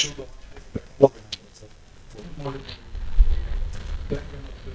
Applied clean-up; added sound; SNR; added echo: neural mask model DeepFilterNet 3.